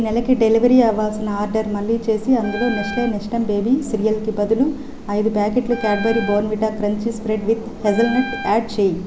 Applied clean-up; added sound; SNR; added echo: none; Wind instrument, woodwind instrument; 12 dB; none.